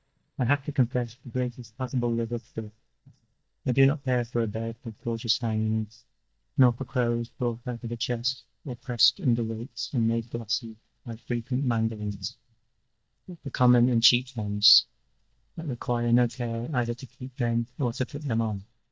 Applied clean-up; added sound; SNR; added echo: neural mask model DeepFilterNet 3.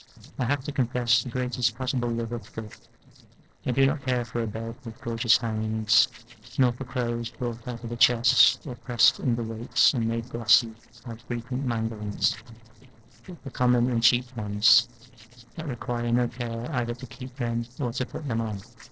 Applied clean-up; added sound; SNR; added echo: neural separator model SepFormer DNS4.